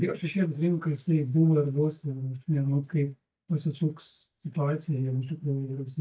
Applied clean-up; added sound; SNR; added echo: neural mask model DeepFilterNet 3.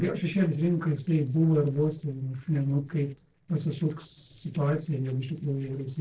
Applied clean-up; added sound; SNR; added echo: neural separator model SepFormer DNS4.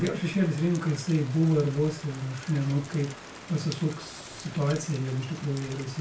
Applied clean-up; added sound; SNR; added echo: none; Rain; 16 dB; reverberation time 0.3 s.